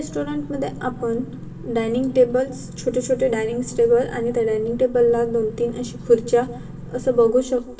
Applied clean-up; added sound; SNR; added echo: none; Engine; 15 dB; reverberation time 0.8 s.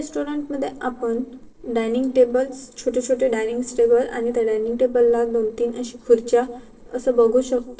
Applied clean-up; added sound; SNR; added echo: neural separator model SepFormer DNS4.